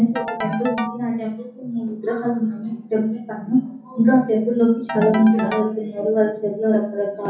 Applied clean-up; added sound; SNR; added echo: none; Ringtone / Keyboard (musical); 11 dB; reverberation time 0.6 s.